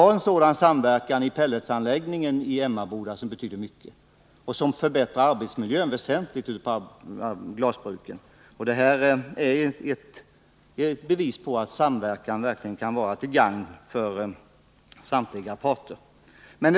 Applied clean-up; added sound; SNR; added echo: none; none; none; none.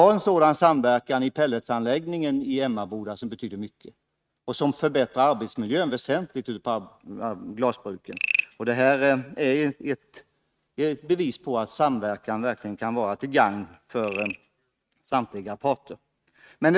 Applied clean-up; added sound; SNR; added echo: neural mask model RNNoise.